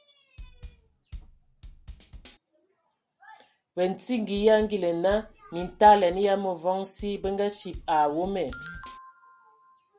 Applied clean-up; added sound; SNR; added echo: none; Drum kit; 18 dB; none.